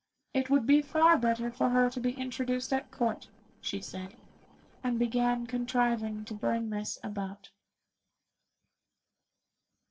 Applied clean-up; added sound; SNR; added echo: neural separator model SepFormer DNS4.